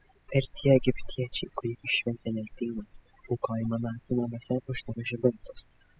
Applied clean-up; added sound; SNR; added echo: classical method spectral subtraction.